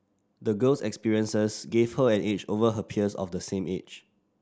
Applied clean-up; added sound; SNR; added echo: none; none; none; none.